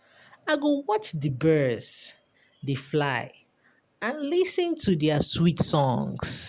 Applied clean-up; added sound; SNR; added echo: none; none; none; none.